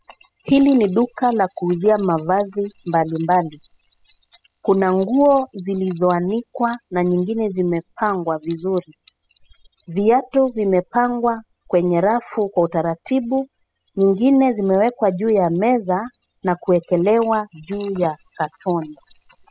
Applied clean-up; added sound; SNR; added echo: classical method spectral subtraction.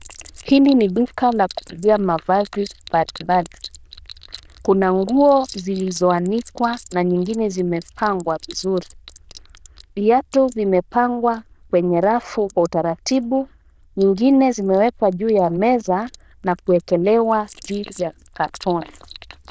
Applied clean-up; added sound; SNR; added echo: neural diffusion model UNIVERSE++.